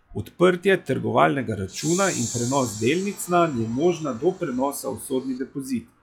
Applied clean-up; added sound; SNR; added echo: classical method log-MMSE.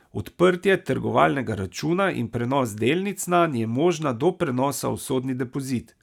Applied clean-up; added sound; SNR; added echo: none; none; none; none.